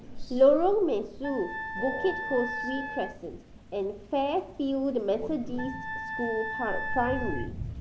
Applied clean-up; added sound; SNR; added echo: none; Wind instrument, woodwind instrument + Crow; 6 dB; none.